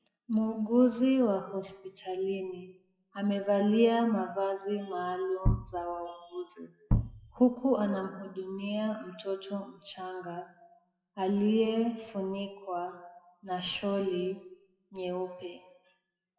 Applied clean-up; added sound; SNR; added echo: classical method WPE with log-MMSE.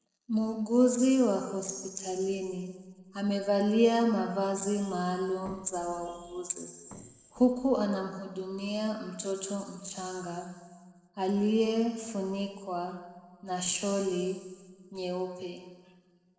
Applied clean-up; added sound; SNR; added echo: neural separator model SepFormer DNS4.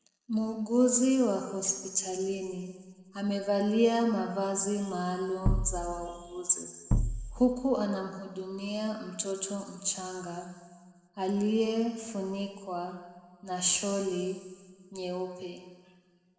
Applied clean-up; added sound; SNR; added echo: none; Bass drum; -1 dB; reverberation time 1.4 s.